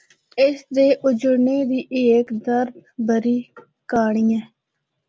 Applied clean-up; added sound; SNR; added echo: none; none; none; none.